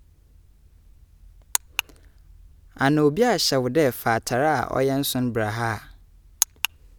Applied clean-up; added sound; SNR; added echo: none; none; none; none.